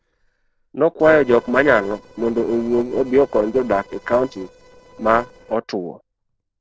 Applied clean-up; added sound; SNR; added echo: neural separator model SepFormer DNS4.